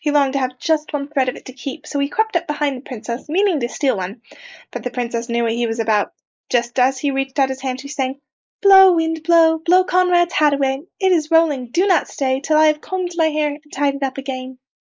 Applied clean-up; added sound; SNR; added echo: neural mask model Resemble Enhance denoiser.